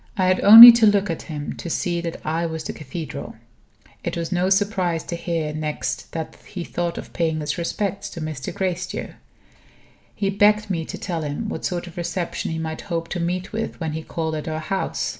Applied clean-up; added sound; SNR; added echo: none; none; none; none.